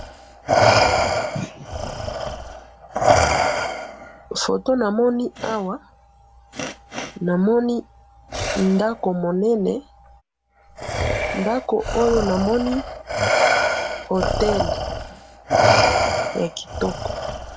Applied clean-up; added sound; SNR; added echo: none; Respiratory sounds; -2 dB; none.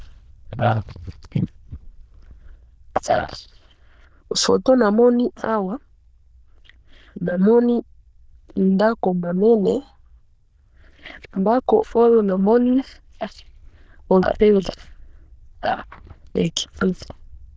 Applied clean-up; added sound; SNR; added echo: neural diffusion model UNIVERSE++.